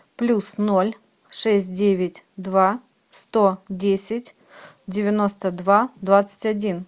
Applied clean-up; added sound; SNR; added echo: none; none; none; none.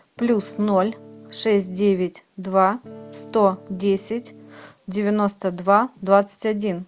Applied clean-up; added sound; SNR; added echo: none; Electric guitar / Strum; 20 dB; none.